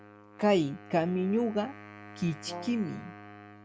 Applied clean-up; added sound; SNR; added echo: none; Wind instrument, woodwind instrument + Brass instrument; 16 dB; none.